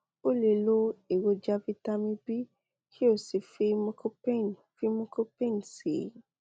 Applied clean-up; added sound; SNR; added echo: none; none; none; none.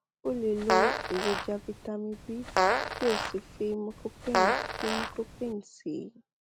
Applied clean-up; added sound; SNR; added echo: none; Fart; -3 dB; none.